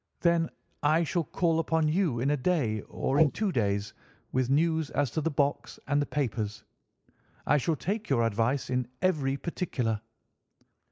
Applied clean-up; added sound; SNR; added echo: neural mask model Resemble Enhance denoiser.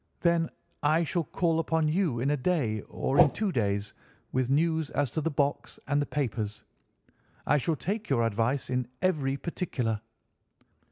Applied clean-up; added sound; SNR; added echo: none; Whoosh, swoosh, swish; -3 dB; none.